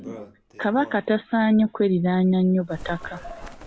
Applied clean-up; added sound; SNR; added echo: none; Bird; 20 dB; none.